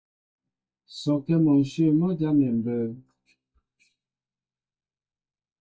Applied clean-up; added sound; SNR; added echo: neural mask model DeepFilterNet 3.